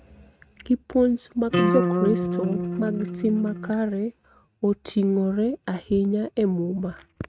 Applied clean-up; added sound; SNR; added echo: neural mask model RNNoise.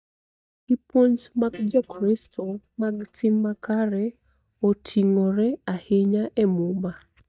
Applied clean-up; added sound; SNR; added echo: neural mask model DeepFilterNet 3.